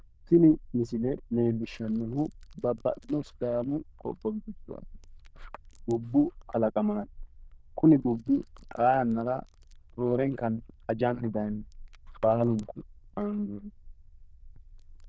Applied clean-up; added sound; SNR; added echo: neural diffusion model UNIVERSE++.